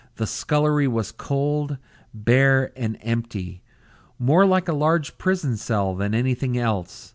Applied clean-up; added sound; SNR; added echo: none; none; none; none.